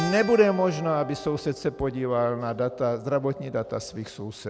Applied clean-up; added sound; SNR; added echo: none; Keyboard (musical); 15 dB; none.